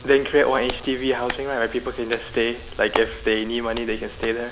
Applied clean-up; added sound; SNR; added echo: none; Hands; 13 dB; none.